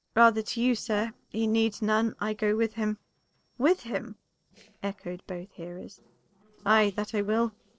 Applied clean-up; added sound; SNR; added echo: neural separator model SepFormer DNS4.